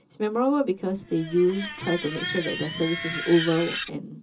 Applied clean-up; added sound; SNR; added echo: none; Screech; 9 dB; reverberation time 0.2 s.